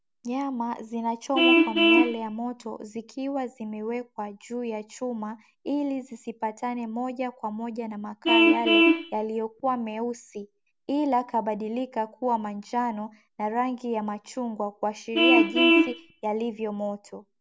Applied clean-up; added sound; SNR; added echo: none; Vehicle horn, car horn, honking; -2 dB; none.